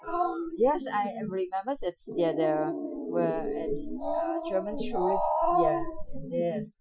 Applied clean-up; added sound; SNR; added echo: classical method Wiener filter.